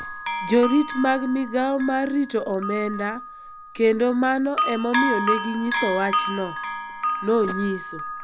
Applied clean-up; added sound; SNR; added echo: none; Bell; 5 dB; none.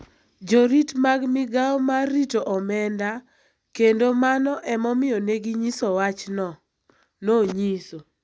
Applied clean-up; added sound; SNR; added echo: none; none; none; none.